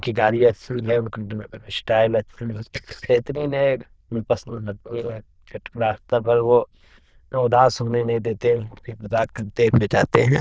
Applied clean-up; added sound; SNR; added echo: neural diffusion model UNIVERSE++.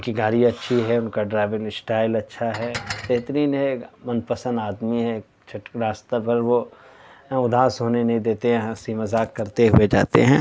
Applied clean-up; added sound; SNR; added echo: none; Dishes, pots, and pans; 13 dB; none.